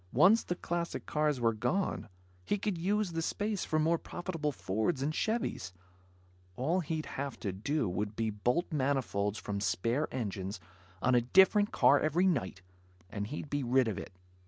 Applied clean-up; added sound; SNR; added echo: none; none; none; none.